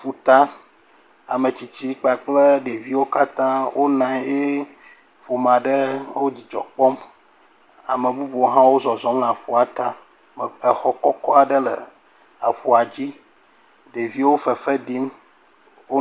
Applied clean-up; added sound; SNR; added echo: none; none; none; none.